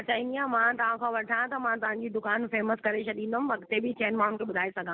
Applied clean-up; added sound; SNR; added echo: none; none; none; none.